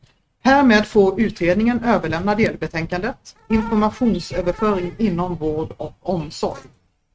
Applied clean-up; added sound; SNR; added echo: neural mask model RNNoise.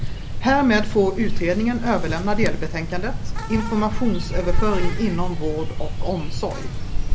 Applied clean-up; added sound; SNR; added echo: none; Insect; -2 dB; none.